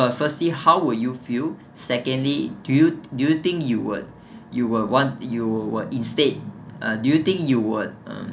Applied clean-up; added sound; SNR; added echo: none; none; none; none.